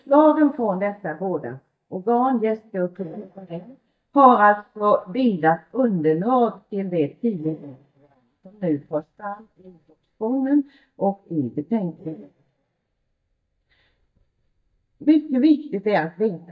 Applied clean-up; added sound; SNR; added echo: neural mask model DeepFilterNet 3.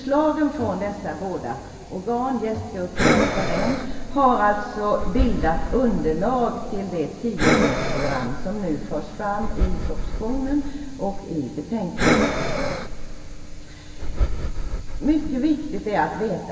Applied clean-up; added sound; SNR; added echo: none; Breathing; -1 dB; reverberation time 2.3 s.